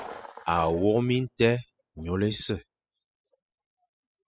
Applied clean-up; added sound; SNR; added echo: classical method spectral subtraction.